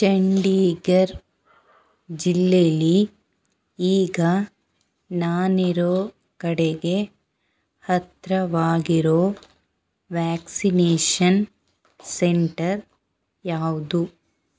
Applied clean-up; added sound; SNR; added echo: none; none; none; none.